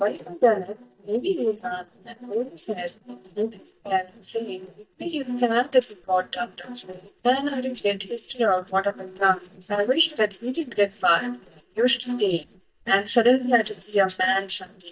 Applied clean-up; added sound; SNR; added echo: neural mask model DeepFilterNet 3.